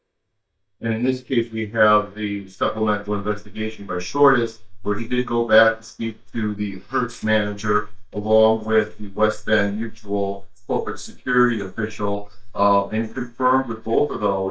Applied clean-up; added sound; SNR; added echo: neural mask model DeepFilterNet 3.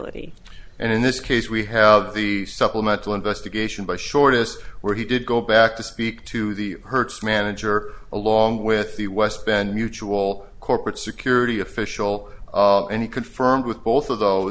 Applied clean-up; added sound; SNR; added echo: none; none; none; none.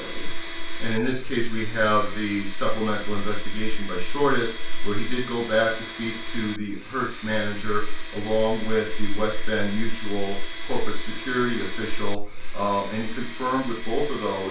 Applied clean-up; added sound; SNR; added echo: none; Domestic sounds, home sounds; 16 dB; reverberation time 0.2 s.